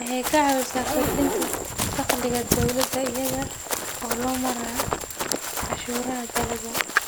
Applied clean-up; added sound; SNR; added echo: none; Run + Zipper (clothing); 0 dB; none.